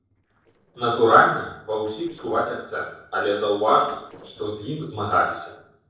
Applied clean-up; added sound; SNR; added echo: neural separator model SepFormer DNS4.